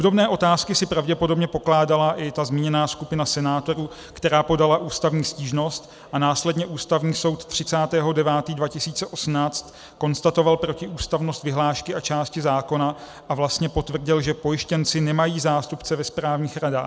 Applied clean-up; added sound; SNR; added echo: none; none; none; none.